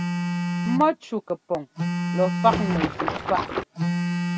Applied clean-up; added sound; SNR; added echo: none; Telephone + Water / Splash, splatter; 0 dB; none.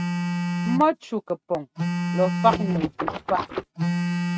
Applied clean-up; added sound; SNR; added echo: neural mask model RNNoise.